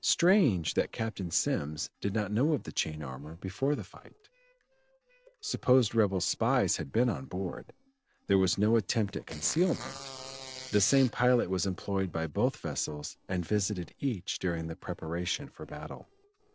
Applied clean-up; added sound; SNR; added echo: neural separator model SepFormer DNS4.